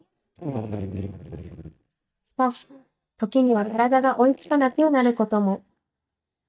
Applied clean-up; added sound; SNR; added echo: neural mask model DeepFilterNet 3.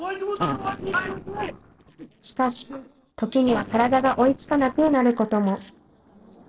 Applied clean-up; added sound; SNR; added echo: neural separator model SepFormer DNS4.